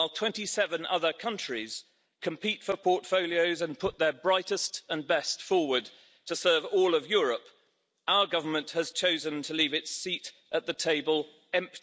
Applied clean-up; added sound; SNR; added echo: none; none; none; none.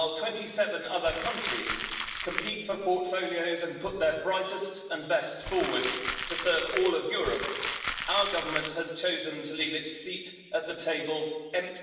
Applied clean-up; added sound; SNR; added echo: none; Crumpling, crinkling; 1 dB; reverberation time 1.1 s.